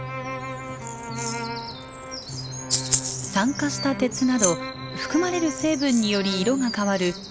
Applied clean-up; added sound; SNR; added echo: none; Rattle (instrument); 9 dB; none.